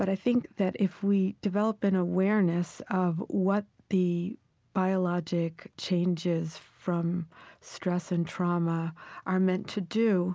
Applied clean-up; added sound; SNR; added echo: none; none; none; none.